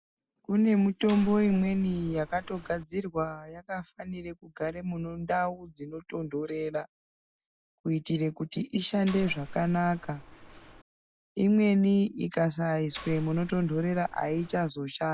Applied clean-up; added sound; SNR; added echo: none; Mechanisms; 14 dB; none.